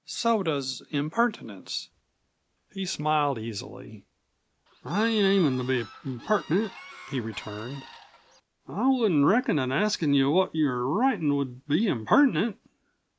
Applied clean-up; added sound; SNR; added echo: none; Bird / Fowl; 18 dB; none.